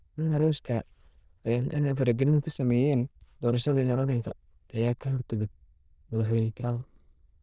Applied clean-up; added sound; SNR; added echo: neural diffusion model UNIVERSE++.